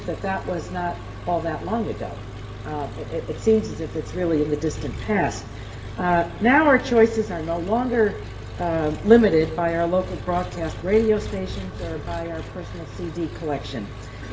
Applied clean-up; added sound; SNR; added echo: none; Engine; 11 dB; reverberation time 1.6 s.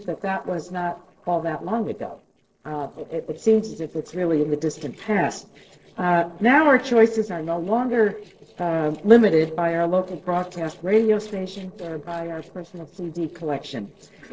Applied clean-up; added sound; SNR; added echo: neural separator model SepFormer DNS4.